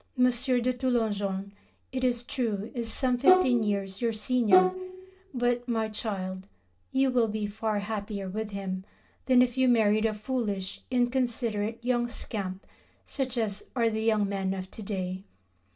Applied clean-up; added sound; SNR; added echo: none; Bowed string instrument; -1 dB; reverberation time 0.2 s.